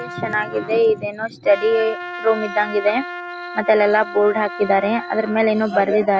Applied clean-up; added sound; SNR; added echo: none; Trumpet; 13 dB; none.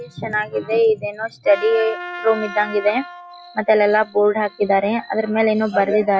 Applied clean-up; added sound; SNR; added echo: classical method log-MMSE.